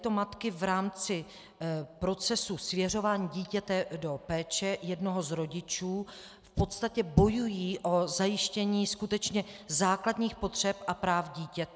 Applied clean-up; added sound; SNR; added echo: none; none; none; none.